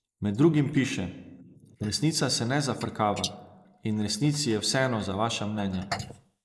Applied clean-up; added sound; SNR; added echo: neural mask model Resemble Enhance denoiser.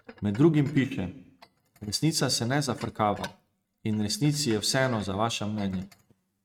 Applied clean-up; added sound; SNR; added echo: neural mask model RNNoise.